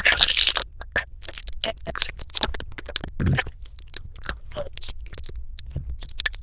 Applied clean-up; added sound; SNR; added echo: neural diffusion model UNIVERSE++.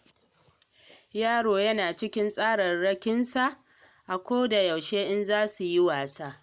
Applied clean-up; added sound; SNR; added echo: none; none; none; none.